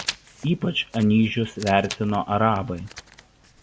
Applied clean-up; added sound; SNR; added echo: none; Writing; 15 dB; none.